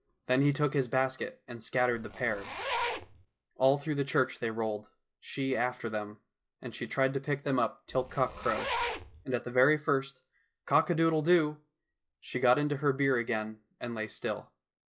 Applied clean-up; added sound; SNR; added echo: classical method log-MMSE.